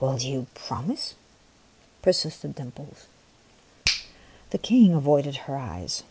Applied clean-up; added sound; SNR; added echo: none; Finger snapping; 13 dB; none.